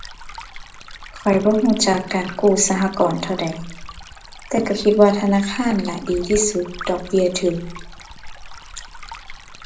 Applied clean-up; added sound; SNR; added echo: none; Stream; 15 dB; reverberation time 0.5 s.